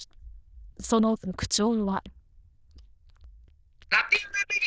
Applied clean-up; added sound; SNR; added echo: neural diffusion model UNIVERSE++.